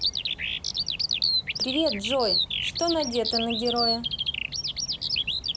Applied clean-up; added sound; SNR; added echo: none; Bird vocalization, bird call, bird song; -2 dB; none.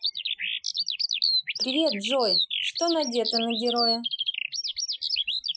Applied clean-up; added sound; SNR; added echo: classical method Wiener filter.